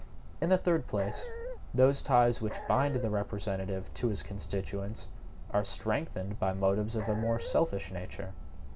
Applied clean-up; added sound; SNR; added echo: none; Dog; 10 dB; none.